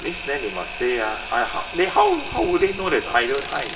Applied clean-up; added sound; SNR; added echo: none; Camera; 11 dB; reverberation time 2.9 s.